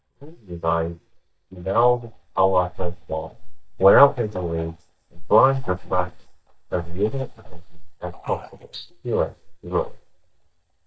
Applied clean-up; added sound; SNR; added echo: neural mask model DeepFilterNet 3.